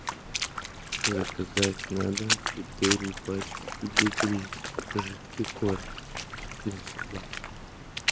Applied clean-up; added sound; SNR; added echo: none; Water / Splash, splatter; 0 dB; none.